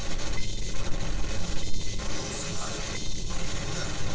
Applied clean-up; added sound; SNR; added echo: neural separator model SepFormer DNS4.